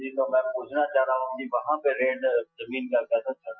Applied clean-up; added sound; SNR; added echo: classical method Wiener filter.